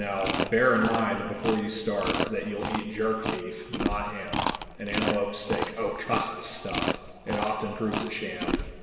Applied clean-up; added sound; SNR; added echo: none; Chewing, mastication; 3 dB; reverberation time 1.6 s.